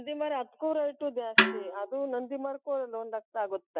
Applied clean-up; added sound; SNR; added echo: classical method Wiener filter.